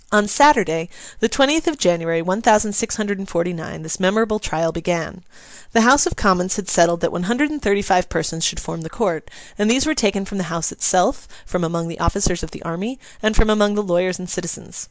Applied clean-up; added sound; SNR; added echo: none; none; none; none.